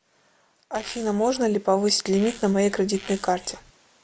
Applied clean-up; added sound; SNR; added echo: none; Zipper (clothing); 18 dB; none.